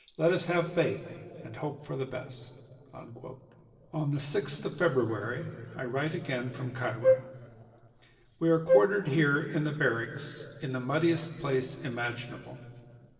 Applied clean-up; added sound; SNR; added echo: neural separator model SepFormer DNS4.